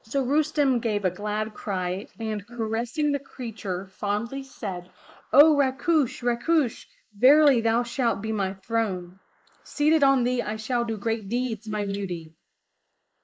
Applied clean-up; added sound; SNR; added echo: neural mask model Resemble Enhance denoiser.